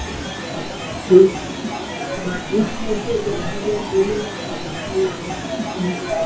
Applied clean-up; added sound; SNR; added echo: classical method WPE with log-MMSE.